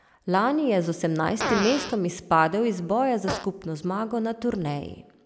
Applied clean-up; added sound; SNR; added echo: none; Fart; 11 dB; none.